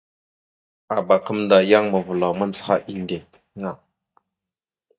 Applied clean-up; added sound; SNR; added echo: neural mask model DeepFilterNet 3.